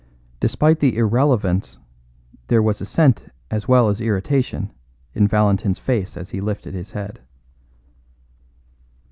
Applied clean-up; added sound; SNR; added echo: none; none; none; none.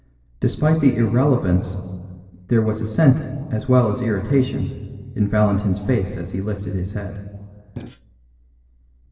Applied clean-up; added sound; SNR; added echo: neural separator model SepFormer DNS4.